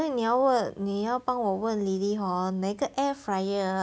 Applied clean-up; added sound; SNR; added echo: none; none; none; none.